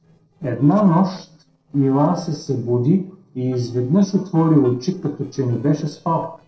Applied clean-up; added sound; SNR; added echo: neural separator model SepFormer DNS4.